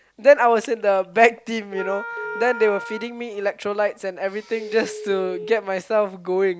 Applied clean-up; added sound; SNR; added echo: none; Telephone + Wind instrument, woodwind instrument; 15 dB; none.